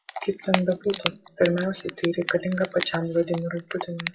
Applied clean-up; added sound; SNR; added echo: classical method WPE with log-MMSE.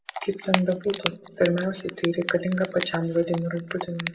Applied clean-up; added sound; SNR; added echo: none; Typing; 8 dB; reverberation time 1.6 s.